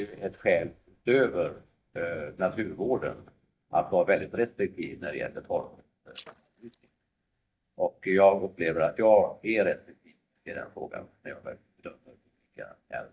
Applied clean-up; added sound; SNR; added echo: neural mask model DeepFilterNet 3.